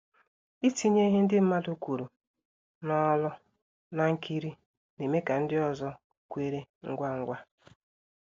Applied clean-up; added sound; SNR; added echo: none; none; none; none.